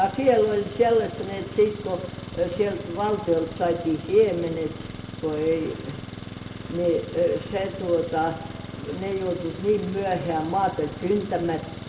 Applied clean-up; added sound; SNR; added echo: none; Engine; 11 dB; reverberation time 0.8 s.